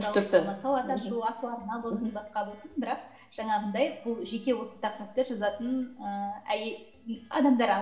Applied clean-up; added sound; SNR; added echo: none; none; none; reverberation time 0.7 s.